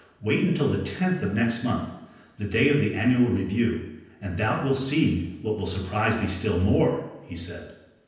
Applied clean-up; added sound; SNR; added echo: none; none; none; reverberation time 0.9 s.